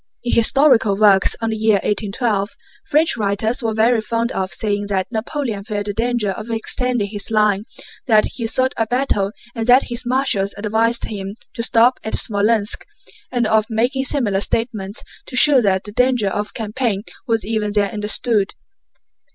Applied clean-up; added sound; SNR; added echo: none; none; none; none.